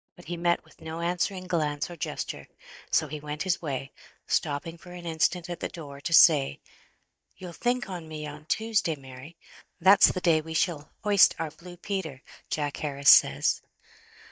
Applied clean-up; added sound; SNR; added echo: neural mask model DeepFilterNet 3.